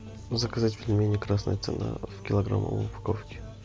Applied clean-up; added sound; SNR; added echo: none; none; none; none.